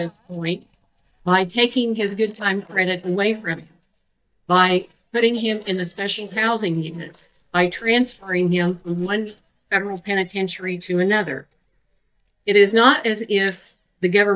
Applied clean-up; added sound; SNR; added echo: neural mask model DeepFilterNet 3.